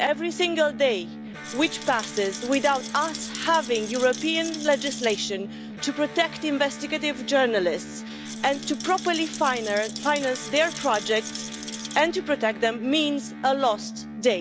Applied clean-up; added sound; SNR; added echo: none; Electric guitar + Rattle; 10 dB; none.